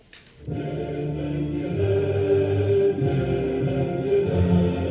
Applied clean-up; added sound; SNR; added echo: none; none; none; none.